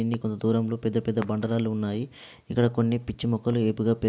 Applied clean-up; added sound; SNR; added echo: none; none; none; none.